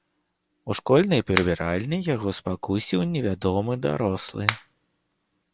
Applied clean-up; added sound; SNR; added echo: none; Finger snapping; 7 dB; none.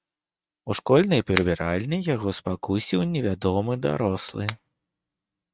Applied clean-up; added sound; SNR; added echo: neural mask model RNNoise.